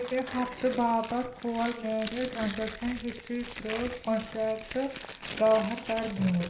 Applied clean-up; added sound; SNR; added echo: none; Tearing; 12 dB; reverberation time 0.5 s.